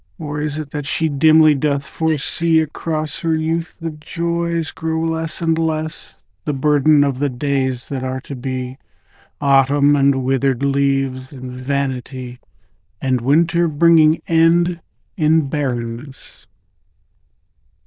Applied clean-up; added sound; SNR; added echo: neural diffusion model UNIVERSE++.